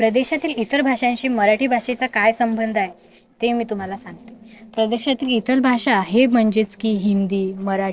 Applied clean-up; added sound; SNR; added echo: neural separator model SepFormer DNS4.